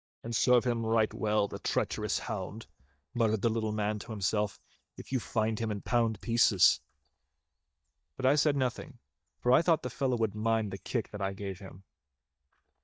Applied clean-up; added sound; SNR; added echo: neural mask model DeepFilterNet 3.